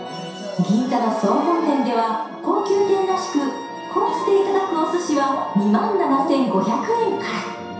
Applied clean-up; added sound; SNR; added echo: none; none; none; reverberation time 0.7 s.